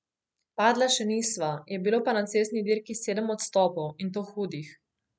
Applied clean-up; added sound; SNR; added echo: none; none; none; none.